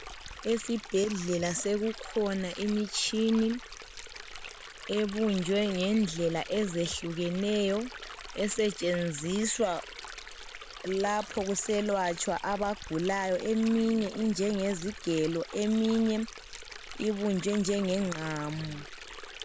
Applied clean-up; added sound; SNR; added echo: none; Stream; 14 dB; none.